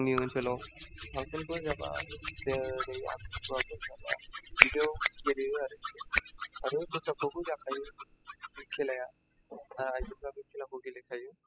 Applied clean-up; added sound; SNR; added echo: classical method spectral subtraction.